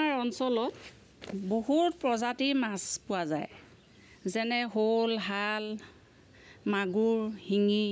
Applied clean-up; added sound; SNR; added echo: none; none; none; none.